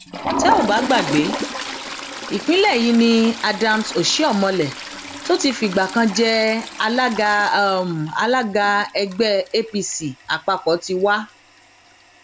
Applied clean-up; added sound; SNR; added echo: none; Toilet flush; 10 dB; none.